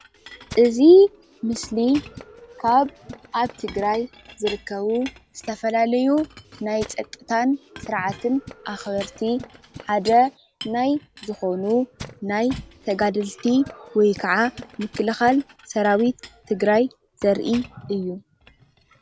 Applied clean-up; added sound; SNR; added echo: none; Chink, clink + Tools; 20 dB; none.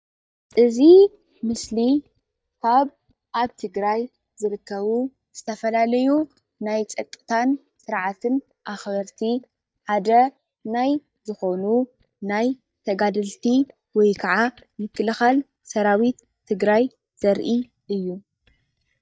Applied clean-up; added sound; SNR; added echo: neural mask model DeepFilterNet 3.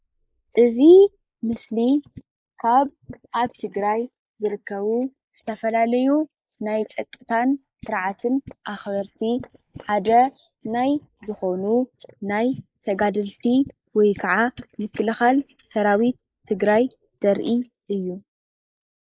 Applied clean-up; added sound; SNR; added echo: neural mask model Resemble Enhance denoiser.